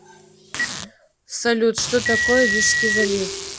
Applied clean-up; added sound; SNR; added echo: none; Telephone + Packing tape, duct tape; 1 dB; none.